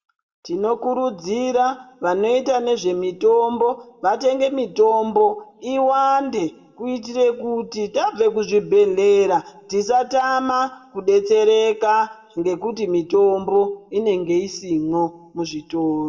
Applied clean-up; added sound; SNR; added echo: none; none; none; reverberation time 0.7 s.